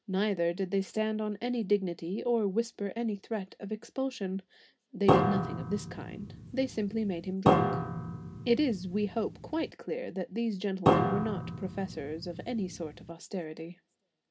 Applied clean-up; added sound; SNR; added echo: none; Piano; -2 dB; reverberation time 0.3 s.